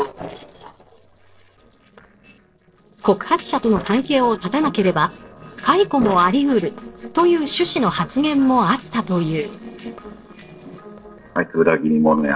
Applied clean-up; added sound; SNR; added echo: neural separator model SepFormer DNS4.